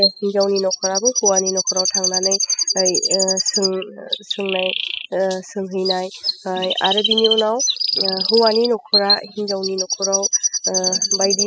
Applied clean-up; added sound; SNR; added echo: classical method spectral subtraction.